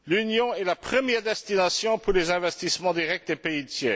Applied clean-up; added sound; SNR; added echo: none; none; none; none.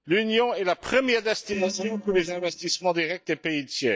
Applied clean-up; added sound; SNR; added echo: neural mask model DeepFilterNet 3.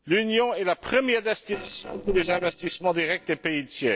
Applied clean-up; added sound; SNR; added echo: neural separator model SepFormer DNS4.